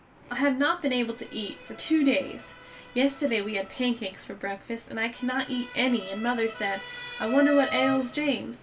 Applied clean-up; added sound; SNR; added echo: none; Motor vehicle (road) / Siren; 13 dB; reverberation time 0.2 s.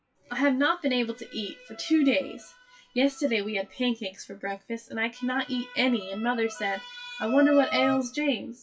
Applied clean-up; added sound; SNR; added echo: classical method WPE with log-MMSE.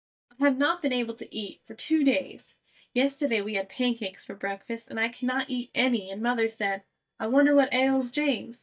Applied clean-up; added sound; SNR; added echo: neural mask model DeepFilterNet 3.